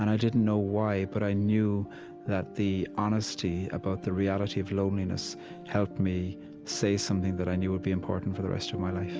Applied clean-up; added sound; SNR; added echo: none; none; none; none.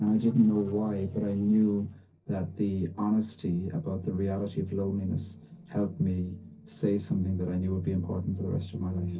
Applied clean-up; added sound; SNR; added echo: neural separator model SepFormer DNS4.